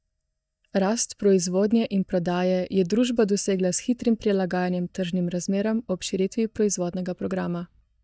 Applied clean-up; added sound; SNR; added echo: neural mask model DeepFilterNet 3.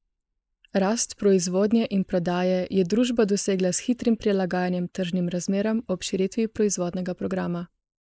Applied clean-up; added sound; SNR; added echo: neural mask model Resemble Enhance denoiser.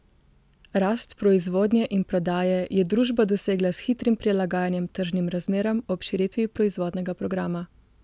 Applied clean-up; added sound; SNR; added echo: none; none; none; none.